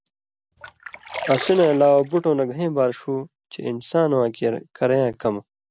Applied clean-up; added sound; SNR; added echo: none; Splash, splatter; 12 dB; none.